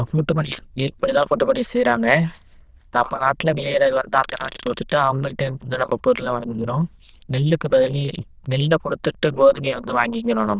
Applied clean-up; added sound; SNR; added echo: neural diffusion model UNIVERSE++.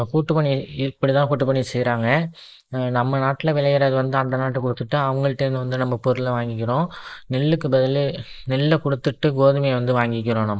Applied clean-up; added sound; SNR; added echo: neural mask model Resemble Enhance denoiser.